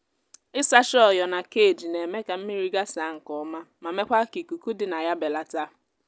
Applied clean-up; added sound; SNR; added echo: none; none; none; none.